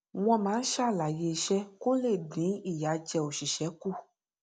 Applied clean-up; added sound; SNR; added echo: none; none; none; none.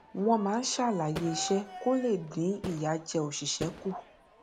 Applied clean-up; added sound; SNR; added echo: none; Crowd / Fireworks; 14 dB; none.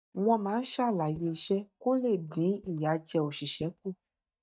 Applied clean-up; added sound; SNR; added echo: neural mask model DeepFilterNet 3.